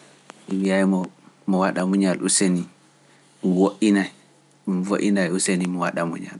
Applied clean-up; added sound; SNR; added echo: none; none; none; none.